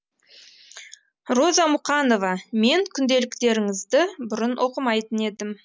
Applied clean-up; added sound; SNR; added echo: none; none; none; none.